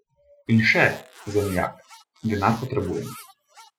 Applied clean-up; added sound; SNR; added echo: classical method spectral subtraction.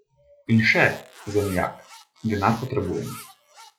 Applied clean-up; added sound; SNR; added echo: classical method log-MMSE.